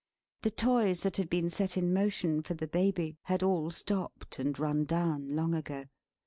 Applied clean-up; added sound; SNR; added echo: none; none; none; none.